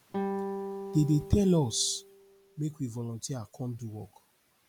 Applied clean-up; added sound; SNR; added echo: none; Guitar; 8 dB; none.